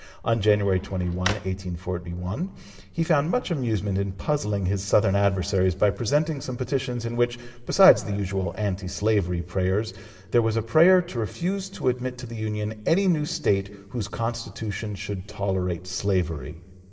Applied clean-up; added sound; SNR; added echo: none; Drawer open or close; 14 dB; reverberation time 2.6 s.